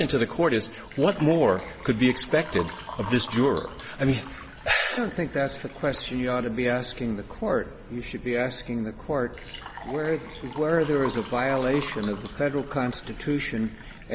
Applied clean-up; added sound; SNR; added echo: none; Water / Liquid; 16 dB; none.